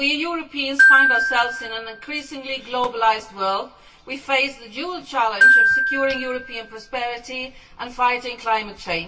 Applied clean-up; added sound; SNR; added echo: none; Glockenspiel; -3 dB; reverberation time 0.1 s.